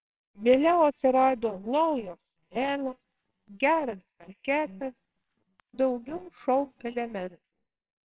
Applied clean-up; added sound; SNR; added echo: neural separator model SepFormer WHAMR!.